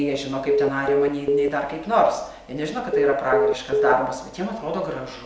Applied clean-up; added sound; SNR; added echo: none; Telephone; -2 dB; none.